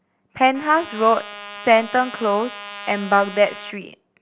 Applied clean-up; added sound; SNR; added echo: none; Trumpet; 15 dB; none.